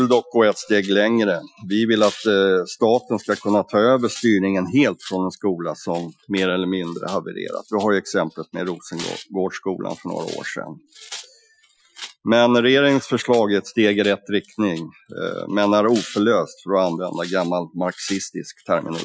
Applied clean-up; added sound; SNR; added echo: classical method Wiener filter.